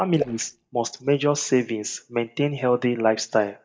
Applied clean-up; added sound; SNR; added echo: neural mask model DeepFilterNet 3.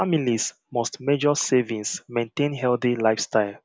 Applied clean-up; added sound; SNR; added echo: none; none; none; none.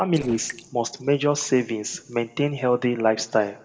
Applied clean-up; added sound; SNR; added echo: neural separator model SepFormer DNS4.